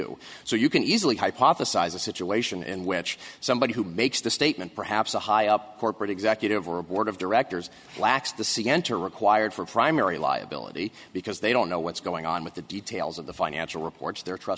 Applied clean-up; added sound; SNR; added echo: none; none; none; none.